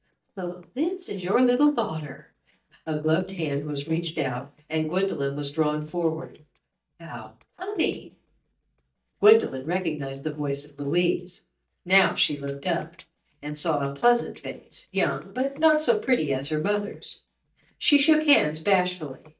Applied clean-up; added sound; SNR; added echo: neural mask model DeepFilterNet 3.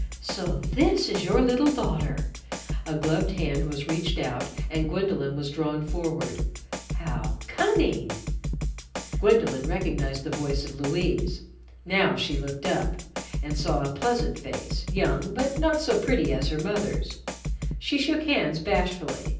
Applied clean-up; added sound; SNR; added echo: none; Drum kit; 4 dB; reverberation time 0.6 s.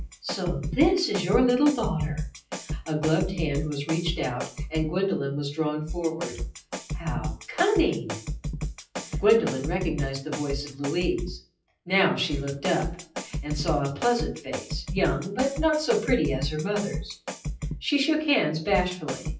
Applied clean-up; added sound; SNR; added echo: classical method WPE with log-MMSE.